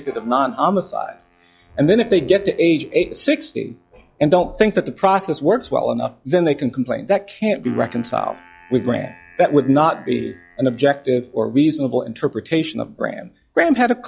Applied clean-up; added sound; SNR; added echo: classical method log-MMSE.